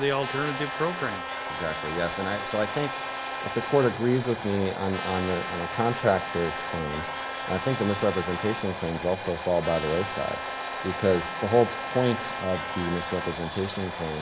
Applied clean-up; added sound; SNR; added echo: none; Domestic sounds, home sounds + Trumpet; 5 dB; none.